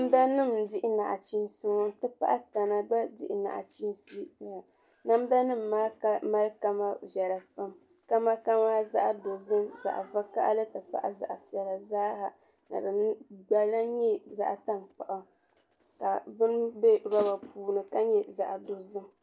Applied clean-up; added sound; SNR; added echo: none; none; none; none.